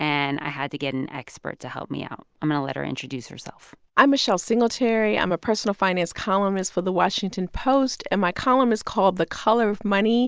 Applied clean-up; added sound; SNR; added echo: none; none; none; none.